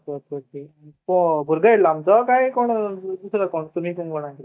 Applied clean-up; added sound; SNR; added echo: neural mask model DeepFilterNet 3.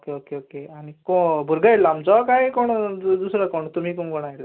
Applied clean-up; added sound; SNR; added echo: none; none; none; none.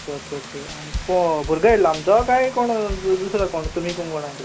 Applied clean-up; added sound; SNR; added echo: none; Vehicle + Drum / Drum kit; 12 dB; none.